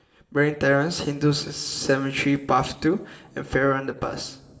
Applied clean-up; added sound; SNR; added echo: none; none; none; reverberation time 2.2 s.